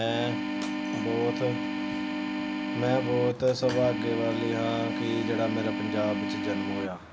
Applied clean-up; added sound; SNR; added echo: none; Organ; 1 dB; none.